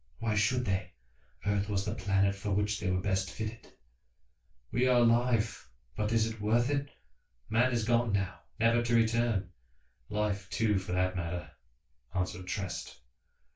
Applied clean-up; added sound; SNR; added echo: none; none; none; reverberation time 0.2 s.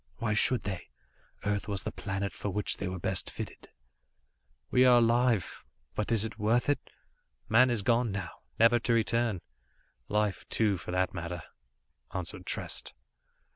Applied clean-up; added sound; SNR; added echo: none; none; none; none.